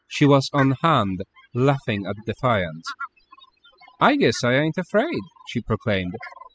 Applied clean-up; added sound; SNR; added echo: classical method spectral subtraction.